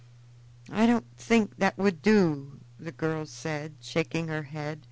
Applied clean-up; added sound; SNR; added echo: none; none; none; none.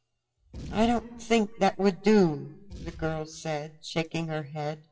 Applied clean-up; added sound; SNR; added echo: classical method WPE with log-MMSE.